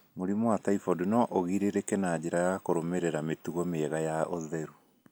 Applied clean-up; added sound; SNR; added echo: none; none; none; none.